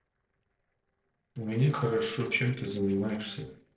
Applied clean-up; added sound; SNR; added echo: neural separator model SepFormer DNS4.